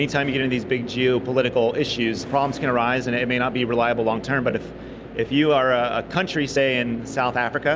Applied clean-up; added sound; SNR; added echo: none; none; none; none.